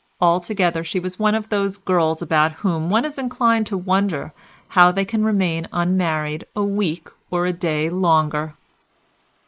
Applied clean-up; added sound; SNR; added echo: neural mask model Resemble Enhance denoiser.